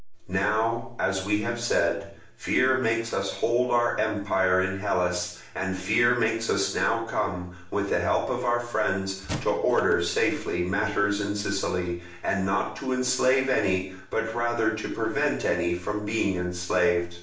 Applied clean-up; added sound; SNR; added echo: none; Squeak / Wood; 11 dB; reverberation time 0.5 s.